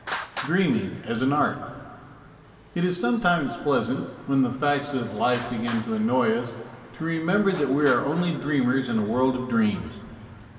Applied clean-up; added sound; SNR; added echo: none; Traffic noise, roadway noise; 16 dB; reverberation time 2.0 s.